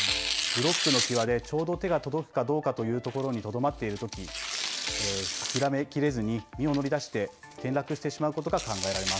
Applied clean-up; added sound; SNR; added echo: none; Tearing; 5 dB; none.